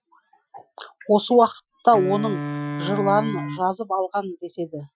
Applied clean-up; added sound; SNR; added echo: classical method Wiener filter.